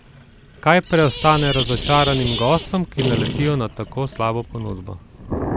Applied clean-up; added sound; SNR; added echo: none; Sink (filling or washing); 4 dB; none.